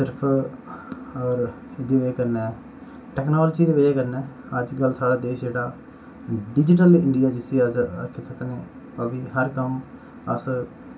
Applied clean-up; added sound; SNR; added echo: none; none; none; reverberation time 0.2 s.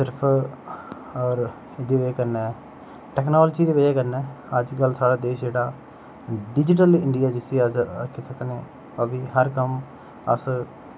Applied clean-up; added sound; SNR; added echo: none; none; none; none.